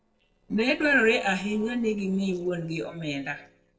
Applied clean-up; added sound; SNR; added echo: neural separator model SepFormer DNS4.